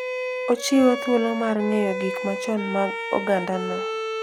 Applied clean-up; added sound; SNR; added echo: none; Bowed string instrument; 6 dB; none.